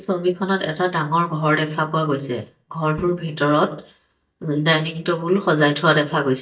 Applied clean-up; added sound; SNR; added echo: neural mask model DeepFilterNet 3.